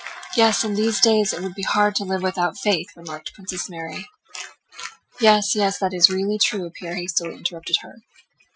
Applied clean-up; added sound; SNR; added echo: classical method Wiener filter.